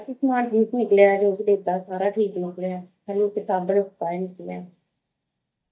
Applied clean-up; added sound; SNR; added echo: neural mask model DeepFilterNet 3.